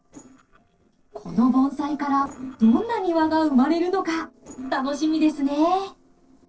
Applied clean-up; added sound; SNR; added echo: neural separator model SepFormer DNS4.